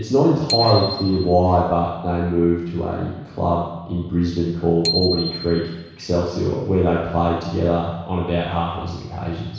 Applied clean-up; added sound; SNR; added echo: none; Bicycle bell; 10 dB; reverberation time 1.1 s.